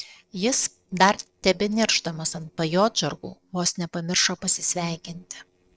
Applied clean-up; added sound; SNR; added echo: neural separator model SepFormer DNS4.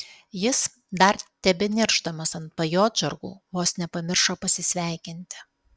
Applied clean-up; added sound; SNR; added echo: none; none; none; none.